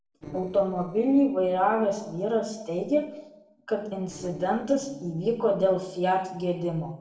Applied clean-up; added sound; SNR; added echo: neural separator model SepFormer DNS4.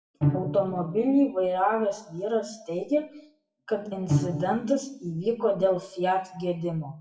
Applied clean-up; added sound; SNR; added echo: classical method WPE with log-MMSE.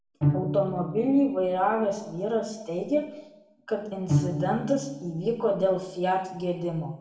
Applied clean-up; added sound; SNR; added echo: none; Bowed string instrument; 5 dB; reverberation time 0.7 s.